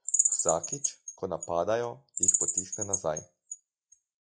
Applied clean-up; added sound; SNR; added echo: classical method log-MMSE.